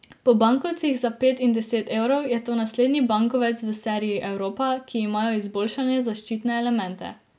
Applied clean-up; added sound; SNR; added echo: none; none; none; none.